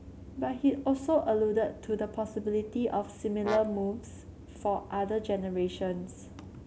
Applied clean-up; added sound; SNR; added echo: none; Brass instrument; 12 dB; none.